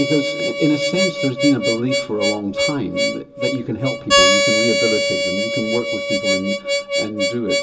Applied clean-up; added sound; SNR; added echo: none; Harmonica; -3 dB; reverberation time 0.2 s.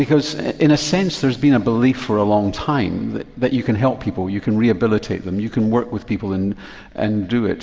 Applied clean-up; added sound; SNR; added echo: none; none; none; none.